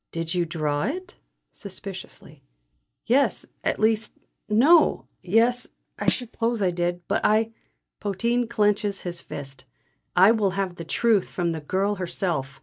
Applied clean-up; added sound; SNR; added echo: neural mask model DeepFilterNet 3.